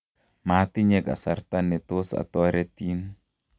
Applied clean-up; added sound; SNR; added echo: none; none; none; none.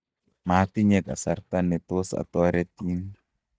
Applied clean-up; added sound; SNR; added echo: neural mask model DeepFilterNet 3.